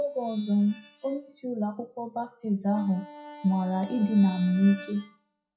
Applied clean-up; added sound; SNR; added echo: classical method WPE with log-MMSE.